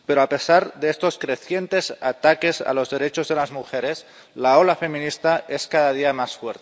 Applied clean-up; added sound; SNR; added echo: none; none; none; none.